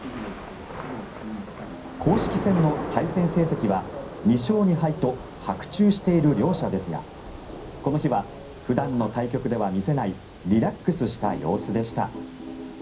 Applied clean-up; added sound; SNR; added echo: none; Thunder / Rain; 11 dB; reverberation time 0.3 s.